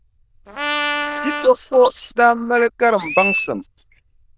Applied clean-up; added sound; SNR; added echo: neural diffusion model UNIVERSE++.